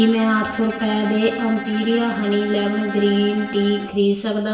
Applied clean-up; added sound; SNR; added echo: none; Bowed string instrument; 11 dB; reverberation time 0.8 s.